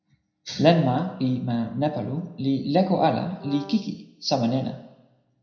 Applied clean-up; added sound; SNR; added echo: none; Brass instrument; 18 dB; reverberation time 0.8 s.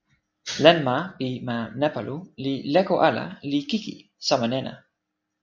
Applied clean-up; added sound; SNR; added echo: none; none; none; none.